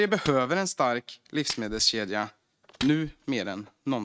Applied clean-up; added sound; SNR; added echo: neural mask model RNNoise.